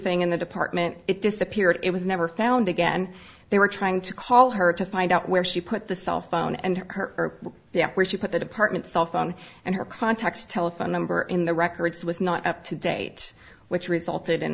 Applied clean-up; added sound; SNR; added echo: none; none; none; none.